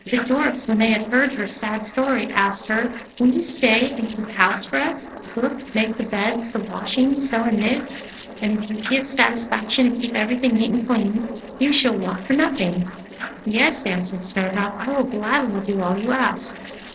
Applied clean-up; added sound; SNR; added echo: neural separator model SepFormer DNS4.